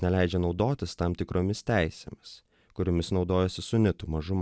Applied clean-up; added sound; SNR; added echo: none; none; none; none.